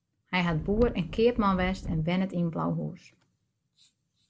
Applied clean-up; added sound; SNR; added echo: none; Wind; 8 dB; none.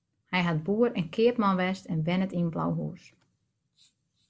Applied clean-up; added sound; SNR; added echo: none; none; none; none.